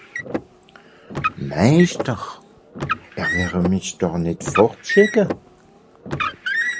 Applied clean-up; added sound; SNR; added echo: none; Car; 6 dB; none.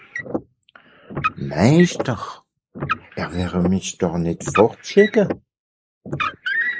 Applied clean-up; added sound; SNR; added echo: neural mask model Resemble Enhance denoiser.